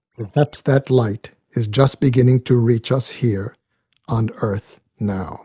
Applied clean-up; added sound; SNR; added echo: neural mask model DeepFilterNet 3.